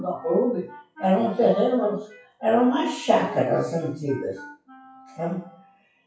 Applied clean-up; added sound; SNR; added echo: classical method WPE with log-MMSE.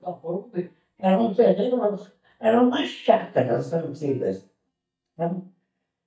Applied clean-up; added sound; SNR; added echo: neural mask model DeepFilterNet 3.